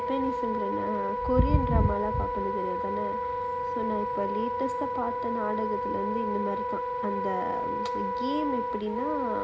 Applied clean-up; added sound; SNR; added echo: none; Wind instrument, woodwind instrument; 0 dB; none.